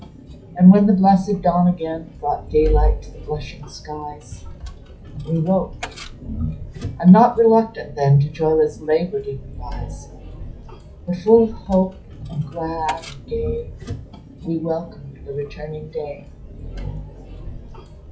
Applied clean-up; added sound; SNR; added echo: classical method WPE with log-MMSE.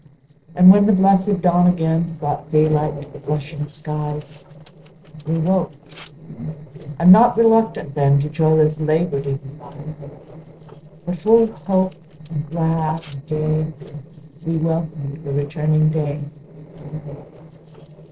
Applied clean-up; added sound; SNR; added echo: neural separator model SepFormer DNS4.